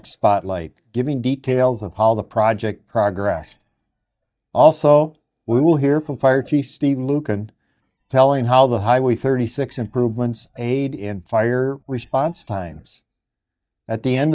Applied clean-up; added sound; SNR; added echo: neural mask model DeepFilterNet 3.